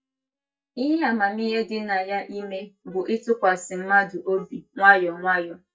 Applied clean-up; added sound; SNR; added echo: neural mask model DeepFilterNet 3.